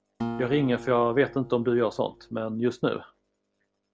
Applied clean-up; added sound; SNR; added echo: none; Acoustic guitar; 13 dB; none.